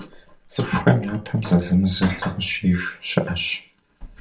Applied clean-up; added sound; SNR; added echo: neural separator model SepFormer DNS4.